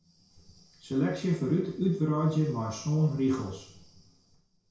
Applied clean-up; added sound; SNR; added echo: none; none; none; reverberation time 0.6 s.